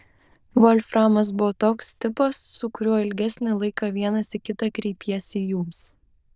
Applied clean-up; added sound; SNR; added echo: neural diffusion model UNIVERSE++.